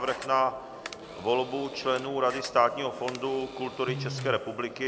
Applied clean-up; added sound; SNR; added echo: none; Camera; 18 dB; none.